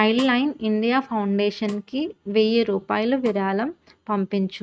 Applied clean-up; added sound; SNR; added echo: neural mask model RNNoise.